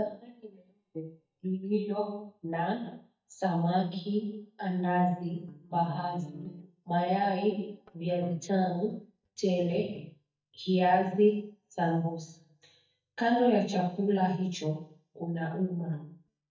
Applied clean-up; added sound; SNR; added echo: neural mask model DeepFilterNet 3.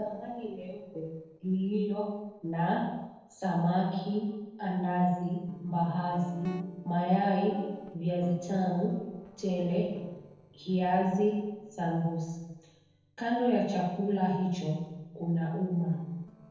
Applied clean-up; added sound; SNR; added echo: neural separator model SepFormer DNS4.